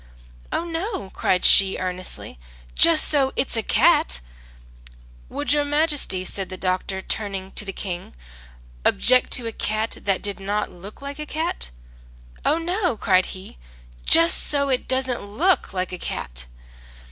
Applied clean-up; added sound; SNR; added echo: none; none; none; none.